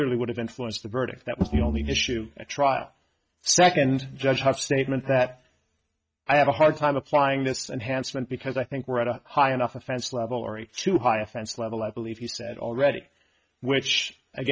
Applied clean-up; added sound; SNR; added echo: neural mask model RNNoise.